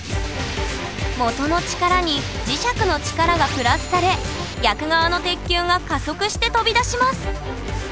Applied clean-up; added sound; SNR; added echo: none; Drum; 12 dB; none.